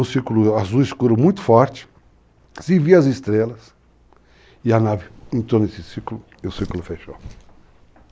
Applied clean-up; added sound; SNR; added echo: none; none; none; none.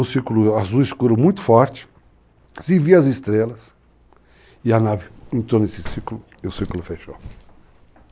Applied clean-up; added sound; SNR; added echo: none; Slam; 14 dB; none.